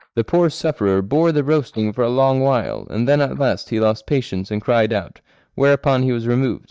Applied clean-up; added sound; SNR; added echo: neural mask model DeepFilterNet 3.